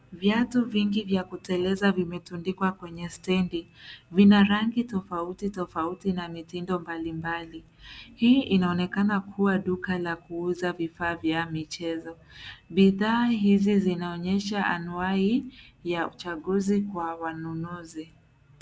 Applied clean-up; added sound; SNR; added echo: none; none; none; none.